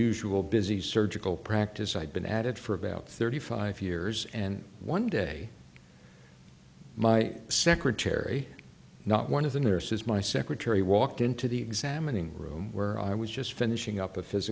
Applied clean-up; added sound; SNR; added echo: none; none; none; none.